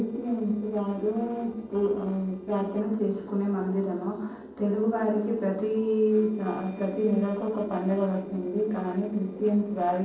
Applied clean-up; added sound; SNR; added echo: neural separator model SepFormer DNS4.